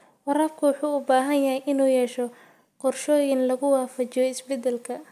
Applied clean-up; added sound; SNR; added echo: none; none; none; none.